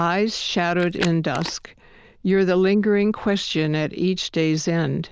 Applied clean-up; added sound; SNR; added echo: neural diffusion model UNIVERSE++.